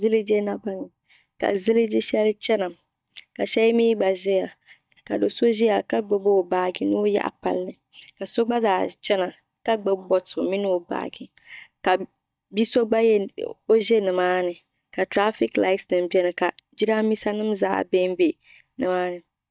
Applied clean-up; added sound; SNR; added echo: neural mask model DeepFilterNet 3.